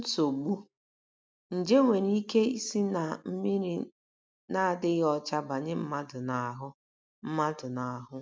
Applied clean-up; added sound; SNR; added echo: none; none; none; none.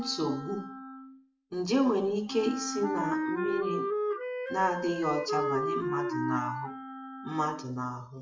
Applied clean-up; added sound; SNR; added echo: classical method WPE with log-MMSE.